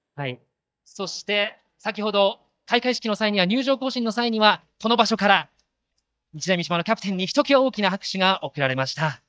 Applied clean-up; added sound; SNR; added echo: neural mask model DeepFilterNet 3.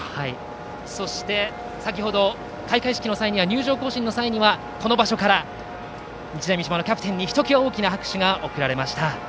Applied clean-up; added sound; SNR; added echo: none; none; none; none.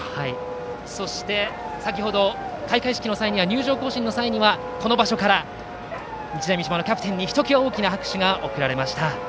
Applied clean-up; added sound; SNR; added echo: none; Dog; 11 dB; none.